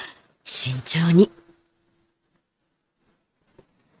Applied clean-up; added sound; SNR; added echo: neural mask model RNNoise.